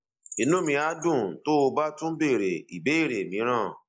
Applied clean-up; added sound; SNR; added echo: neural mask model Resemble Enhance denoiser.